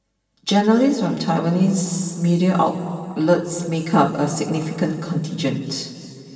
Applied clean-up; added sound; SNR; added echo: none; none; none; reverberation time 2.8 s.